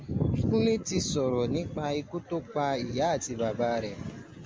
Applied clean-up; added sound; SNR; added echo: none; none; none; none.